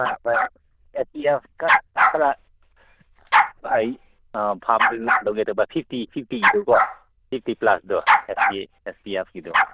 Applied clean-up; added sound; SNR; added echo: neural diffusion model UNIVERSE++.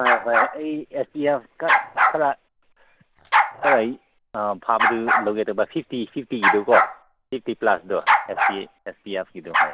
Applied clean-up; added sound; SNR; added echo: none; Bark; -2 dB; none.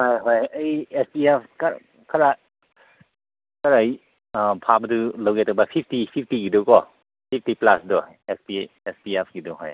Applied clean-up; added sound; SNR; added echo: none; none; none; none.